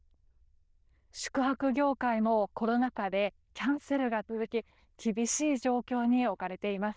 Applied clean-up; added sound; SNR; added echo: neural diffusion model UNIVERSE++.